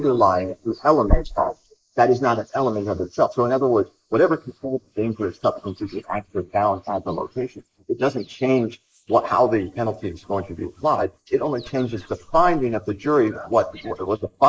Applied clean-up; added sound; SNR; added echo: neural mask model Resemble Enhance denoiser.